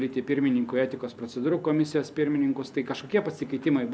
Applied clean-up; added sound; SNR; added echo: none; none; none; none.